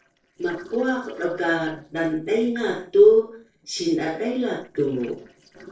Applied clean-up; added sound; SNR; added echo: neural separator model SepFormer DNS4.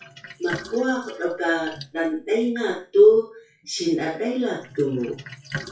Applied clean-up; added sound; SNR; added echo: classical method WPE with log-MMSE.